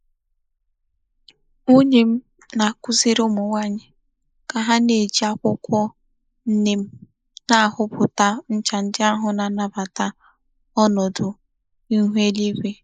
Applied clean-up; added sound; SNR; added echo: neural mask model Resemble Enhance denoiser.